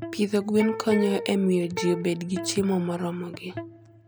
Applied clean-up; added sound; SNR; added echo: none; Electric guitar; 10 dB; none.